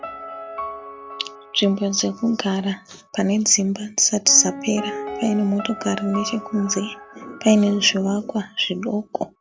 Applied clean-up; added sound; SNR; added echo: none; Piano; 14 dB; none.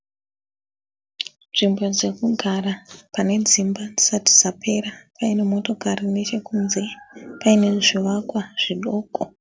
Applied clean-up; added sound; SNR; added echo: none; none; none; none.